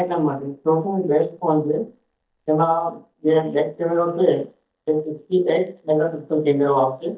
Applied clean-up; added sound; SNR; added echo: neural mask model DeepFilterNet 3.